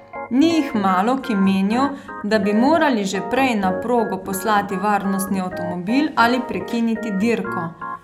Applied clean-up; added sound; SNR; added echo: none; Organ; 12 dB; none.